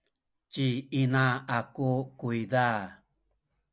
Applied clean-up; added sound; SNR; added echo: none; none; none; none.